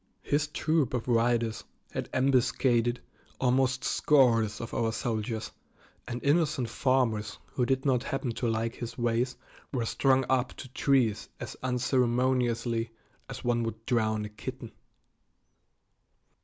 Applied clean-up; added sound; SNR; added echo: none; none; none; none.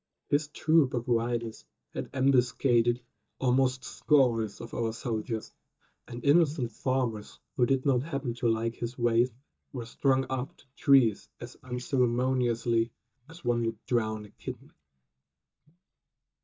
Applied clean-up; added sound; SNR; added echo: neural mask model DeepFilterNet 3.